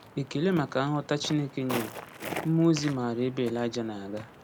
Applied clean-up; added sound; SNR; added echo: none; Walk, footsteps; 12 dB; none.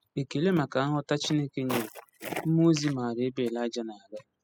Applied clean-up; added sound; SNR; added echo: classical method spectral subtraction.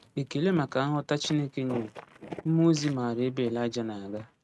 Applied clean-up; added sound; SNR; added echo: neural mask model RNNoise.